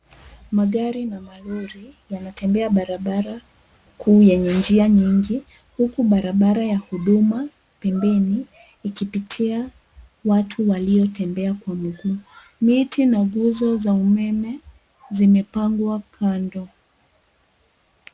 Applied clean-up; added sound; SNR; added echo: none; none; none; none.